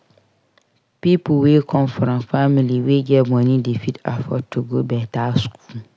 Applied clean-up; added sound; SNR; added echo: none; none; none; none.